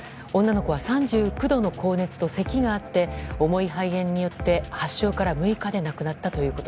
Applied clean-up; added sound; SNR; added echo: none; none; none; none.